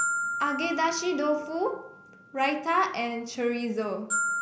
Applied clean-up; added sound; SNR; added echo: none; Glockenspiel; 5 dB; none.